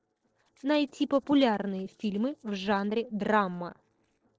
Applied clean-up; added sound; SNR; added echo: neural separator model SepFormer DNS4.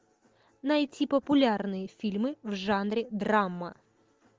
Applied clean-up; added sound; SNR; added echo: none; none; none; none.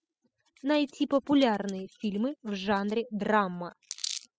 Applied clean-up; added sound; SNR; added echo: classical method spectral subtraction.